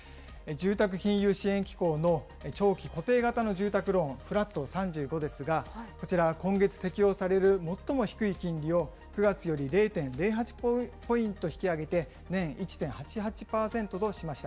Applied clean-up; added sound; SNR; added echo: none; none; none; none.